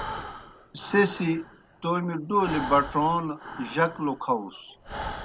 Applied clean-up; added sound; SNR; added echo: none; Breathing; 11 dB; none.